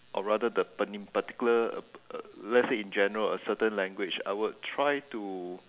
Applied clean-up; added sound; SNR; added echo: none; none; none; none.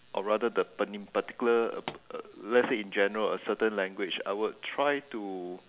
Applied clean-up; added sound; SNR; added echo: none; Explosion; 17 dB; none.